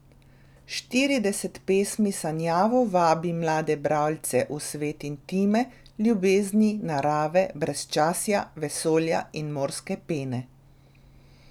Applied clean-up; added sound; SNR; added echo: none; none; none; none.